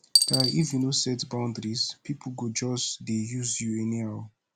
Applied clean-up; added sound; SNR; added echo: none; Coin (dropping); 0 dB; none.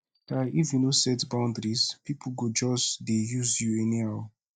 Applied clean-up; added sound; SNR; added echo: neural mask model DeepFilterNet 3.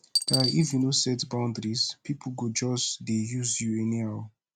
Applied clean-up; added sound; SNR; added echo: neural mask model RNNoise.